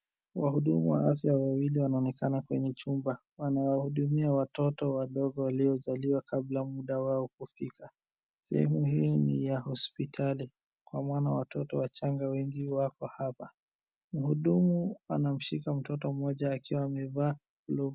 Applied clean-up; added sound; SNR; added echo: none; none; none; none.